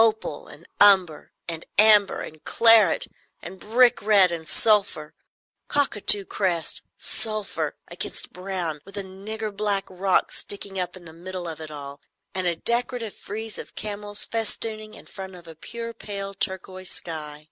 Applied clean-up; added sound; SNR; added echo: none; none; none; none.